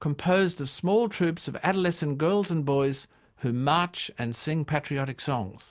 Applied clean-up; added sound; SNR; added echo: none; none; none; none.